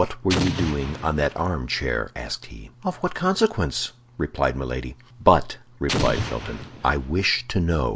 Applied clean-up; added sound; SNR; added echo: none; Explosion; 5 dB; none.